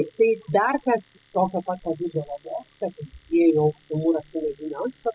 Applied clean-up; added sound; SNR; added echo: classical method spectral subtraction.